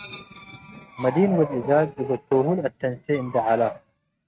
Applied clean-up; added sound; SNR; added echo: neural mask model RNNoise.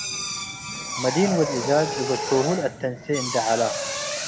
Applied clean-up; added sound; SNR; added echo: none; Drill; 4 dB; none.